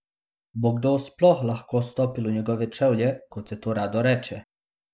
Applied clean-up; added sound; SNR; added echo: none; none; none; none.